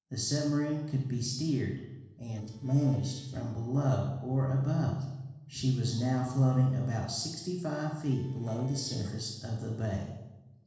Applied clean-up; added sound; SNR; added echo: neural separator model SepFormer DNS4.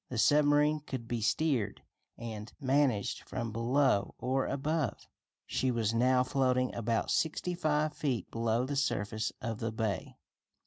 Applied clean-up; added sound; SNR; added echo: none; none; none; none.